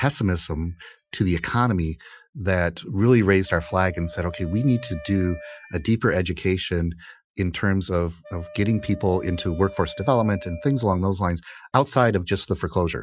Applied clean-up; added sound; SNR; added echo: classical method Wiener filter.